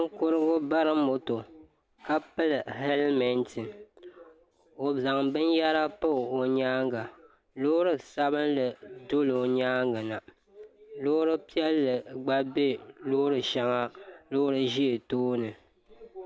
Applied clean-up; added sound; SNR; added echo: none; none; none; none.